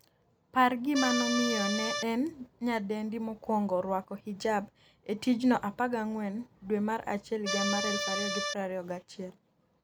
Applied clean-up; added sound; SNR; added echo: none; Accordion; 0 dB; none.